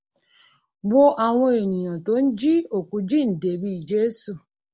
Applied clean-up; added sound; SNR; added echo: none; none; none; none.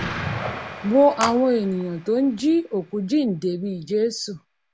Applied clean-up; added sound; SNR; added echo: none; Explosion + Telephone; 11 dB; none.